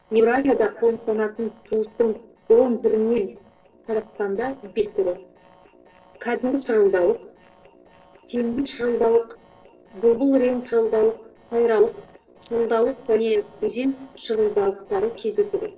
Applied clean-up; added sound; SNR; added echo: neural separator model SepFormer DNS4.